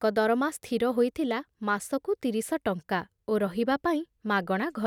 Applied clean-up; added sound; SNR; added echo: none; none; none; none.